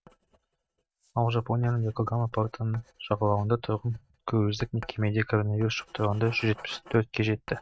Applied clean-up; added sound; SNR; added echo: neural mask model RNNoise.